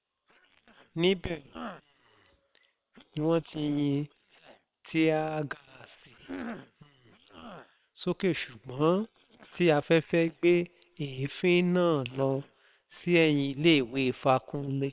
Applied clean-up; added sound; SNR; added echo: neural separator model SepFormer WHAM!.